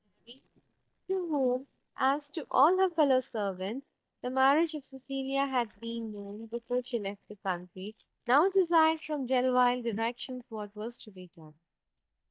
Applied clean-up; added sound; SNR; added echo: neural mask model DeepFilterNet 3.